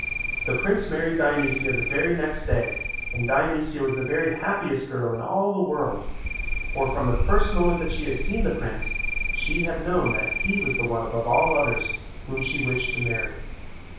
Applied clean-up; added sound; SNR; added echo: none; Cricket; 2 dB; reverberation time 0.7 s.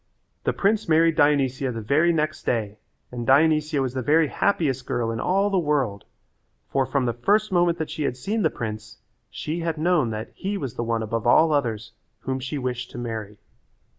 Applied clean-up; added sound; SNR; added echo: none; none; none; none.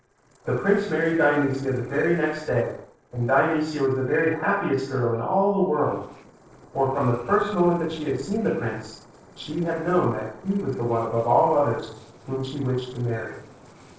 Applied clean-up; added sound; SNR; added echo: neural separator model SepFormer DNS4.